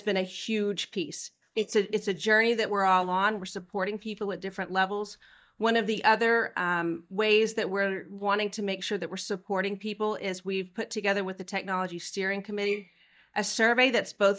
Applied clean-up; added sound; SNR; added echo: neural mask model DeepFilterNet 3.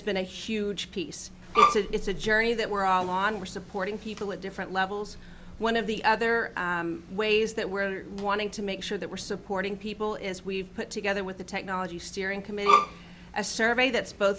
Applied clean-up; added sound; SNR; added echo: none; Bowed string instrument; -4 dB; none.